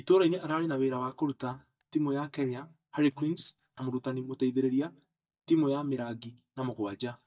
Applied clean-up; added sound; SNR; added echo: neural mask model DeepFilterNet 3.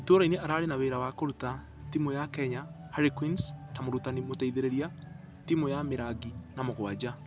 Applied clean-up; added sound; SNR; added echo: none; none; none; none.